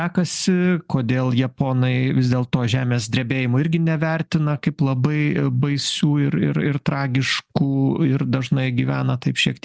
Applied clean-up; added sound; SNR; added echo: none; none; none; none.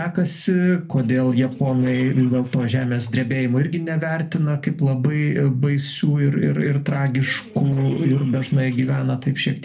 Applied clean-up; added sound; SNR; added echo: neural separator model SepFormer DNS4.